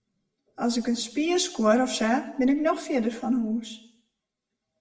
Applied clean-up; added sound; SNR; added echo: none; none; none; reverberation time 0.7 s.